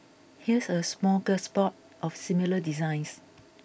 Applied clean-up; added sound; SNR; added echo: none; none; none; none.